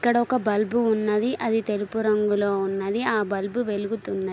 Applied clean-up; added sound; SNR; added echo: none; none; none; none.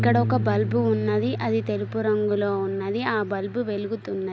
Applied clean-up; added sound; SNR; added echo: none; Bass guitar; 6 dB; none.